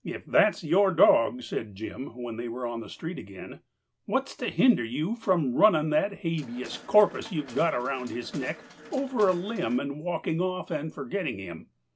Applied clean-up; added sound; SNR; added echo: none; Mechanisms; 19 dB; none.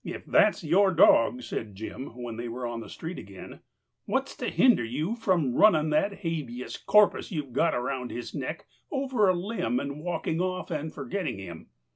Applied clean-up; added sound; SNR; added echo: none; none; none; none.